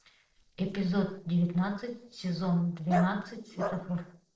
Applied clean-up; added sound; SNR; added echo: neural separator model SepFormer DNS4.